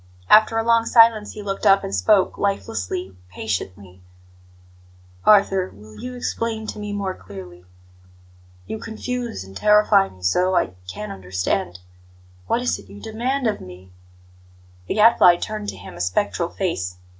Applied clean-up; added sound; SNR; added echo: none; none; none; none.